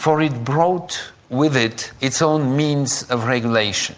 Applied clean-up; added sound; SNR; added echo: none; none; none; none.